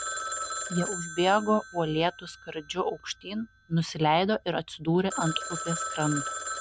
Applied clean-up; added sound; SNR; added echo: none; Telephone; 8 dB; none.